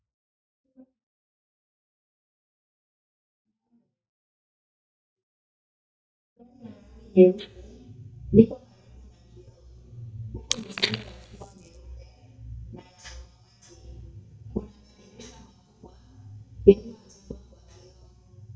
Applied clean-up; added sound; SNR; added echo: neural mask model DeepFilterNet 3.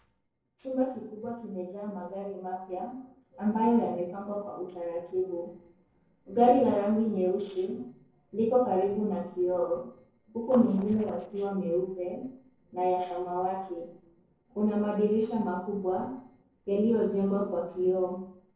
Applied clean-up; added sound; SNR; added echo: neural separator model SepFormer DNS4.